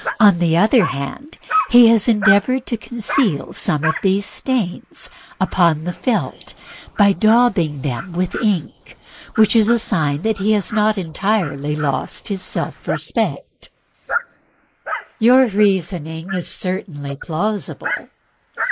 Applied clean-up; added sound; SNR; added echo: neural mask model Resemble Enhance denoiser.